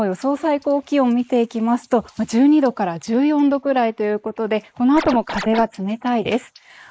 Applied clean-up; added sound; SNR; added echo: neural mask model Resemble Enhance denoiser.